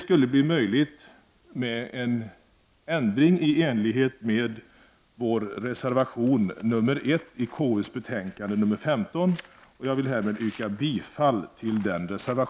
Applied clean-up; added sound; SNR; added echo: none; none; none; none.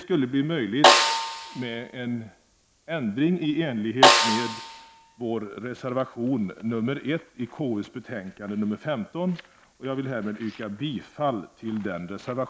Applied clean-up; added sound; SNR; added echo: none; Snare drum; -5 dB; none.